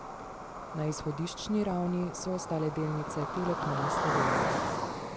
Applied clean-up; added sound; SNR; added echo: none; Cricket; 0 dB; none.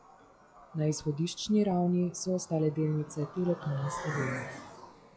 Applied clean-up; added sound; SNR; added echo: classical method log-MMSE.